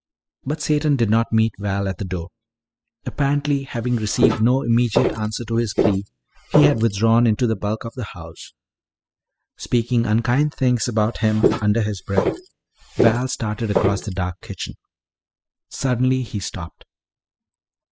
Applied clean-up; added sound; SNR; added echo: classical method spectral subtraction.